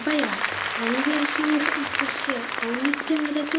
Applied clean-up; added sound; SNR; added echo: none; Applause; 1 dB; reverberation time 0.2 s.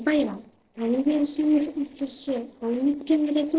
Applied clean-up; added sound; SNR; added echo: neural separator model SepFormer DNS4.